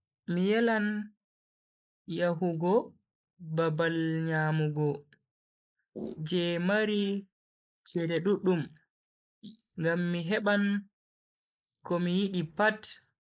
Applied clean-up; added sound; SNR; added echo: neural mask model Resemble Enhance denoiser.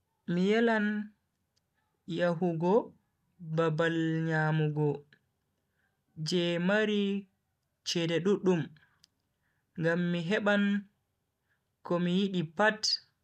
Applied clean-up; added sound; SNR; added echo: none; none; none; none.